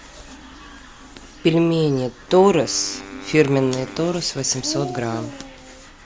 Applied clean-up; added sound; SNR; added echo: none; Wind instrument, woodwind instrument; 19 dB; none.